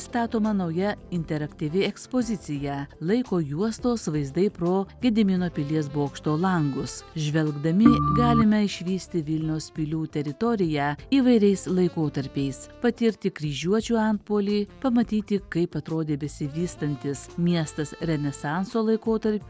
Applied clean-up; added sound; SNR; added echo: none; Organ; -1 dB; none.